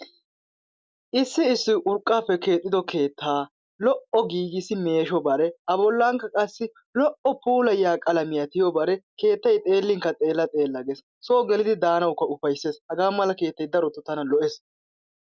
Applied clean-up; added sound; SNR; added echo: none; none; none; none.